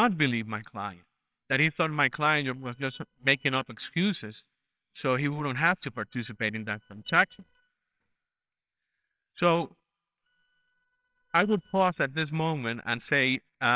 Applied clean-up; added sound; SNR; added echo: neural separator model SepFormer WHAMR!.